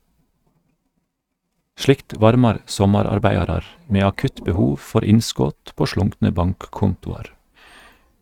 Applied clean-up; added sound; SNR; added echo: neural mask model RNNoise.